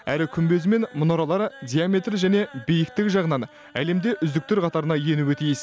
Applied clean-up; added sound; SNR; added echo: none; none; none; none.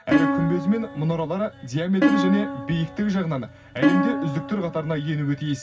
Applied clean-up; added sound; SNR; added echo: none; Plucked string instrument; 1 dB; reverberation time 0.4 s.